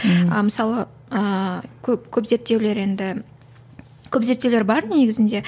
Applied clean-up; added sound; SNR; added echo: none; none; none; none.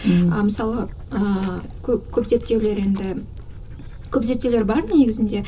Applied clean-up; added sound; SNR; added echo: none; Dog; 13 dB; reverberation time 0.2 s.